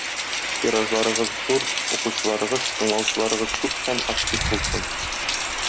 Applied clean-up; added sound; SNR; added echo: none; Rain; -1 dB; none.